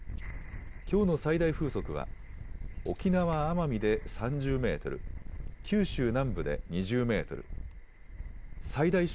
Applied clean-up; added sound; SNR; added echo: none; none; none; none.